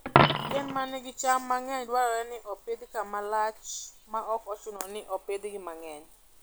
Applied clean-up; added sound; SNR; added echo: none; Coin (dropping); 0 dB; none.